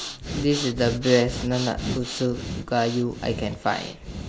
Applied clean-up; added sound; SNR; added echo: none; Breathing; 7 dB; none.